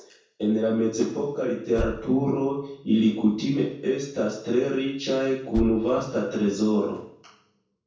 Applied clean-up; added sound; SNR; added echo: none; Car; 13 dB; reverberation time 0.6 s.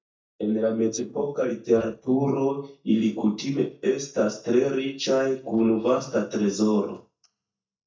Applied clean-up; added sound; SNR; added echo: neural mask model DeepFilterNet 3.